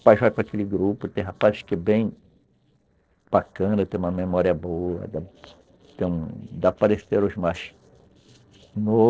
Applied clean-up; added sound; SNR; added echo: neural separator model SepFormer DNS4.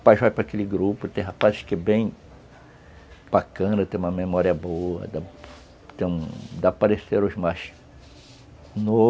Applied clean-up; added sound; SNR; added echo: none; none; none; none.